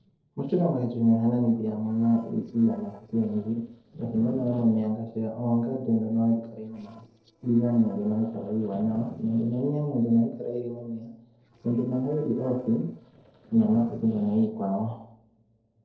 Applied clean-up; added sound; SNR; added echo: neural separator model SepFormer DNS4.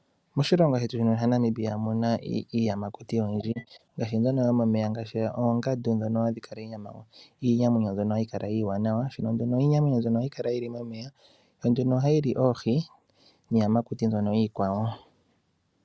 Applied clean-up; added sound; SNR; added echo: none; none; none; none.